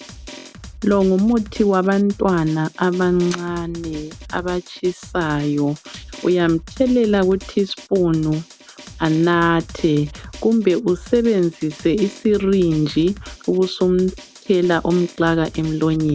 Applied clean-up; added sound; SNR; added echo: none; Drum; 19 dB; none.